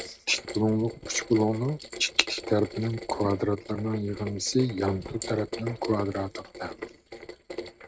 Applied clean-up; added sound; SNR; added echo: neural mask model RNNoise.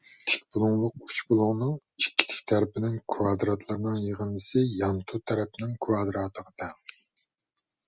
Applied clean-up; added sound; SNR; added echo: none; none; none; none.